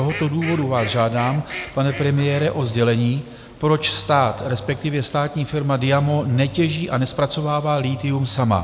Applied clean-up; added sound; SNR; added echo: none; Fowl + Engine; 15 dB; none.